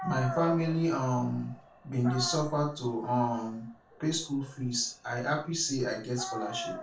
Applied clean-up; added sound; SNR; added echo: none; Dog; 12 dB; reverberation time 0.3 s.